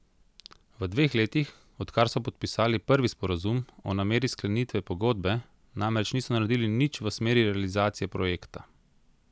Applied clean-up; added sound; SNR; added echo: none; none; none; none.